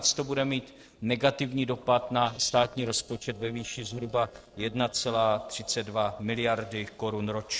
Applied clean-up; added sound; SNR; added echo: neural separator model SepFormer DNS4.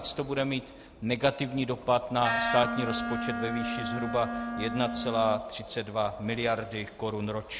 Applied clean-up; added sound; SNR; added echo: none; Wind instrument, woodwind instrument; 3 dB; none.